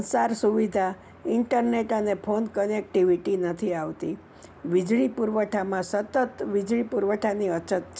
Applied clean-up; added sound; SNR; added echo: none; none; none; none.